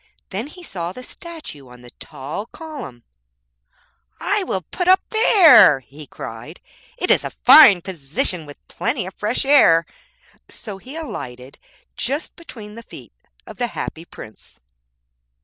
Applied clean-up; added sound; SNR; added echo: none; none; none; none.